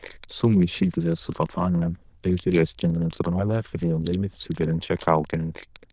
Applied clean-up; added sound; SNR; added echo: neural diffusion model UNIVERSE++.